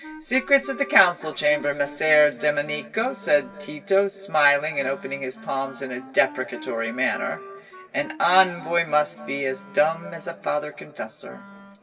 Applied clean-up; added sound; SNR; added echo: none; Wind instrument, woodwind instrument; 20 dB; reverberation time 2.7 s.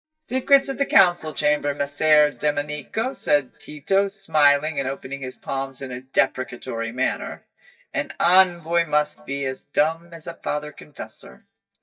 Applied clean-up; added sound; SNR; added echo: neural mask model DeepFilterNet 3.